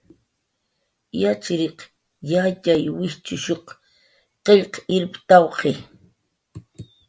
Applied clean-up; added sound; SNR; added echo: none; none; none; none.